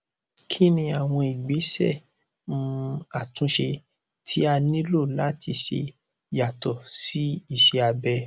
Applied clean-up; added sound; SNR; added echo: none; none; none; none.